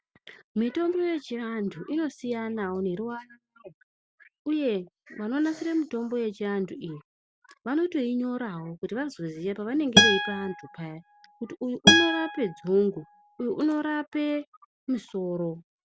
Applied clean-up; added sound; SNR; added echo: none; Acoustic guitar; -5 dB; none.